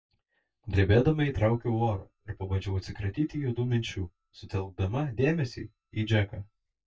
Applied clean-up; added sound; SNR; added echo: neural mask model DeepFilterNet 3.